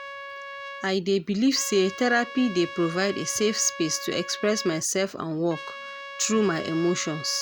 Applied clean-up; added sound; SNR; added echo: none; Trumpet; 13 dB; none.